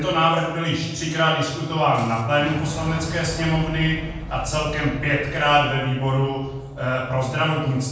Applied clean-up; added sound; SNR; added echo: none; Boom; 14 dB; reverberation time 1.1 s.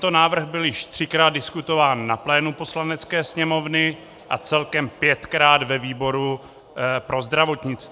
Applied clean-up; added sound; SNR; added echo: none; none; none; none.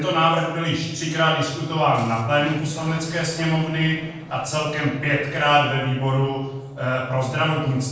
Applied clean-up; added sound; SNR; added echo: neural separator model SepFormer DNS4.